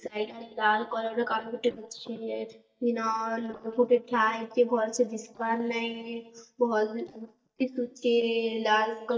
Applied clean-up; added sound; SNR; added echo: neural mask model DeepFilterNet 3.